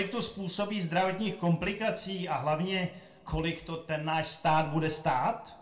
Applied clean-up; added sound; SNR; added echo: none; none; none; reverberation time 0.3 s.